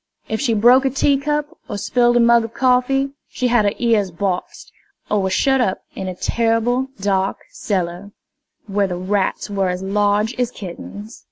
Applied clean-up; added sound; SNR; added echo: none; none; none; none.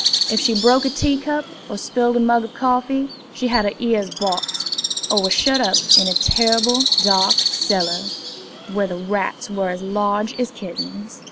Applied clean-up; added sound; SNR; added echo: none; Bird; 2 dB; none.